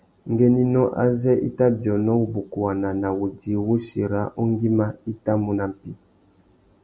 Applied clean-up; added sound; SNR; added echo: none; none; none; none.